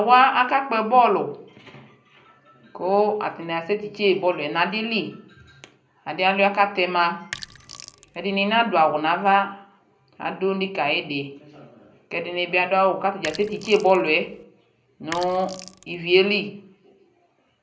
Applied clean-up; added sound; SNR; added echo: none; Sink (filling or washing); 17 dB; reverberation time 0.5 s.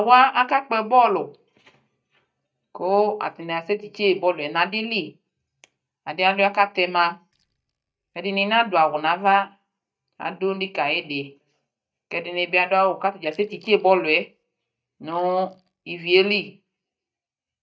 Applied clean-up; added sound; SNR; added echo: neural mask model DeepFilterNet 3.